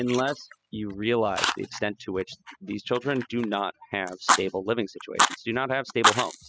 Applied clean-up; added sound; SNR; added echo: classical method spectral subtraction.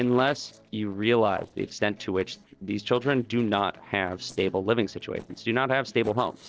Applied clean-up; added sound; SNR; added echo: neural separator model SepFormer DNS4.